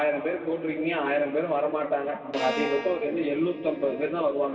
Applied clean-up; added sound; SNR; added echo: none; Bowed string instrument; 10 dB; reverberation time 2.6 s.